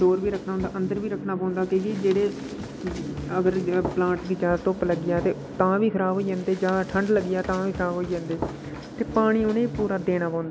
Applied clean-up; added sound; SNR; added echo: none; Run; 15 dB; none.